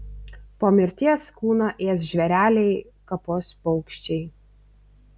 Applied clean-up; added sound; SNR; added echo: none; none; none; none.